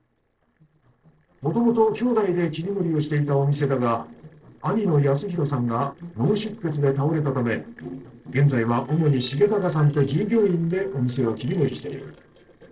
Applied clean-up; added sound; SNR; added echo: neural separator model SepFormer DNS4.